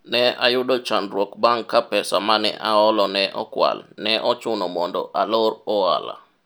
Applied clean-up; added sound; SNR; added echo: none; none; none; none.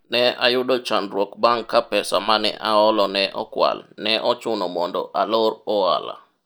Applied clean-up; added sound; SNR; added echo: neural mask model DeepFilterNet 3.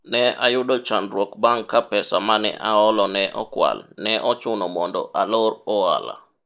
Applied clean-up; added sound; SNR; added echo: neural mask model Resemble Enhance denoiser.